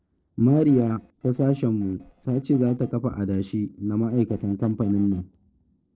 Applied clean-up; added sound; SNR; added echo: neural separator model SepFormer DNS4.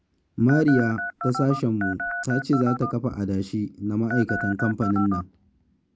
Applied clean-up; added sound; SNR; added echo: none; Telephone; 6 dB; none.